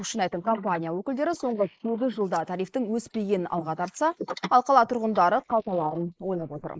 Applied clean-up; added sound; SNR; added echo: neural mask model Resemble Enhance denoiser.